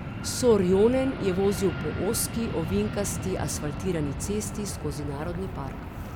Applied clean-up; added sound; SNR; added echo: none; Fixed-wing aircraft, airplane; 6 dB; none.